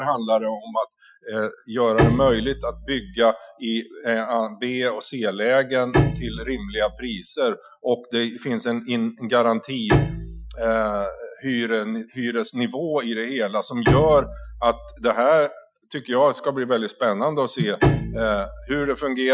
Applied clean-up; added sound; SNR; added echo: classical method Wiener filter.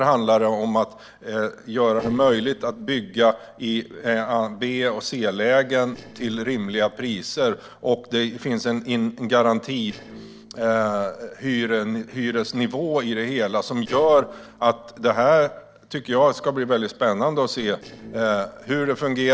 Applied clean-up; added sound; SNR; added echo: neural separator model SepFormer DNS4.